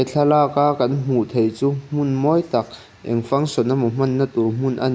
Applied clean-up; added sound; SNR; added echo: none; none; none; none.